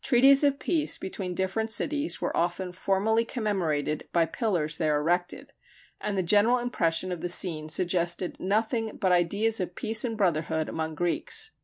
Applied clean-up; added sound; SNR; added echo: none; none; none; none.